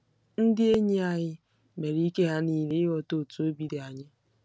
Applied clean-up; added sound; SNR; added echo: none; none; none; none.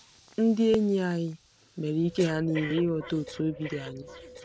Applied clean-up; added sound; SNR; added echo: none; Breathing; 16 dB; none.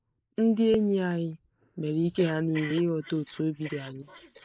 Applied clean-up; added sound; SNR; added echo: neural mask model Resemble Enhance denoiser.